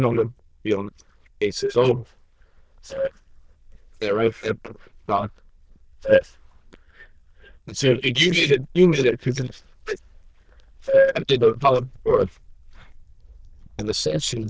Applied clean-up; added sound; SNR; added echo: neural diffusion model UNIVERSE++.